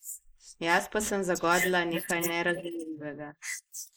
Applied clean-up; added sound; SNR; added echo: neural mask model Resemble Enhance denoiser.